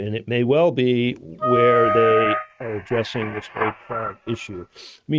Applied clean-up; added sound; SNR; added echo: neural mask model RNNoise.